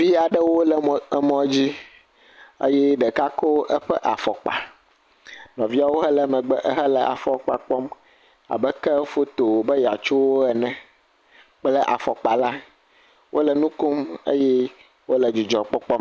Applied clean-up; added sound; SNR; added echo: none; none; none; none.